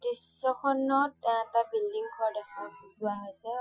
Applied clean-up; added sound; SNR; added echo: classical method Wiener filter.